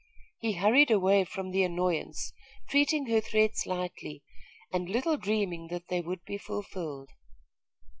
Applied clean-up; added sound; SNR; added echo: none; none; none; none.